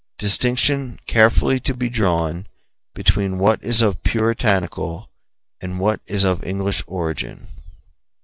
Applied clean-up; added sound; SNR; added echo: none; none; none; none.